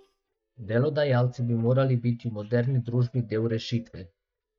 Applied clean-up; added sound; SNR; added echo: neural mask model DeepFilterNet 3.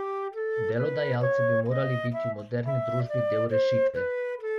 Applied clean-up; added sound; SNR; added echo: none; Wind instrument, woodwind instrument; -3 dB; none.